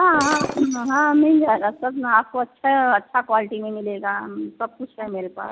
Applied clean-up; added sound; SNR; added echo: none; Shatter; 12 dB; none.